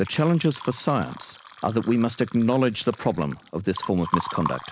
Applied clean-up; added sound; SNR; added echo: none; Liquid; 12 dB; none.